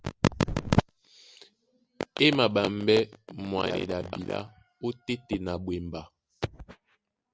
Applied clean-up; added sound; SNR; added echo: none; none; none; none.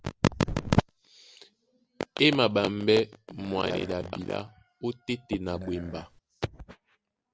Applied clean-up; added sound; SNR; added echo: none; Burping, eructation; 17 dB; none.